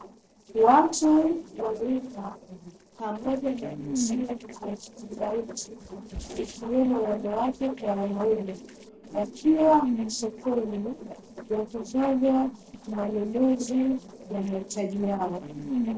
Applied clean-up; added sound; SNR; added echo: neural separator model SepFormer DNS4.